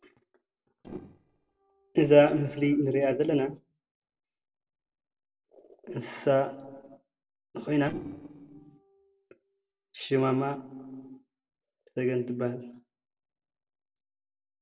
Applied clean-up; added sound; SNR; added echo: neural separator model SepFormer DNS4.